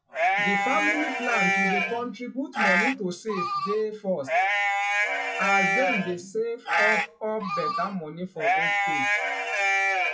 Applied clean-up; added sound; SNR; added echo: classical method WPE with log-MMSE.